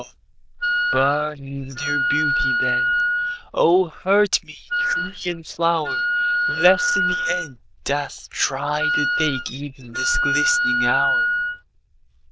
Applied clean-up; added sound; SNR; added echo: neural diffusion model UNIVERSE++.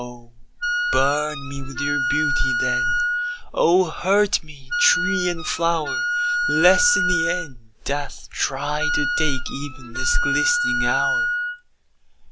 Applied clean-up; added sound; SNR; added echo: none; Wind instrument, woodwind instrument; 1 dB; none.